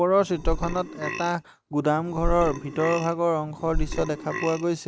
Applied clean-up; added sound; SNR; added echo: none; Burping, eructation; 5 dB; none.